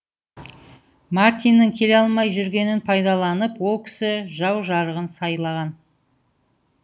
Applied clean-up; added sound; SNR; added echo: none; none; none; none.